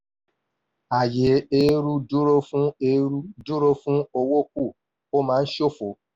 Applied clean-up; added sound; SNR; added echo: none; none; none; none.